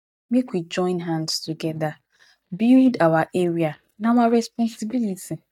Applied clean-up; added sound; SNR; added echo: neural mask model DeepFilterNet 3.